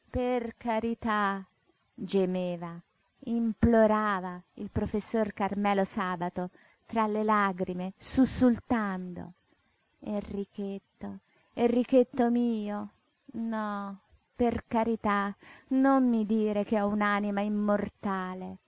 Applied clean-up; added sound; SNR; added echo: none; none; none; none.